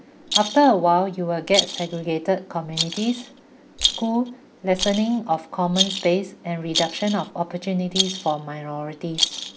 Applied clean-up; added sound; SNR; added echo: none; Rattle; 6 dB; none.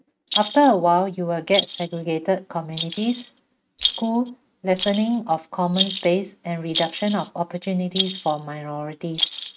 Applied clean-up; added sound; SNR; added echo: neural mask model RNNoise.